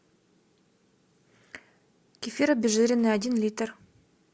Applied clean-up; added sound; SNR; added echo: none; none; none; none.